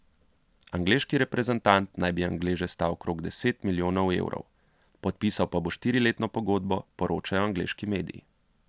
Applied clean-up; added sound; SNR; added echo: none; none; none; none.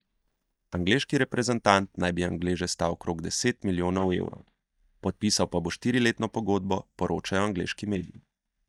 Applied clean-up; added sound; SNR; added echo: neural mask model DeepFilterNet 3.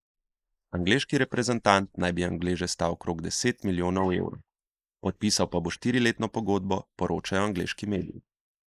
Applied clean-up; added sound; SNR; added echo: neural mask model Resemble Enhance denoiser.